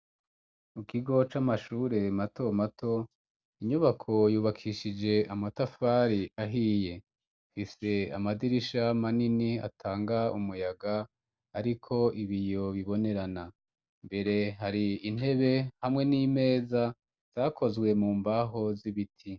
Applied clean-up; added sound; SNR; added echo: none; none; none; none.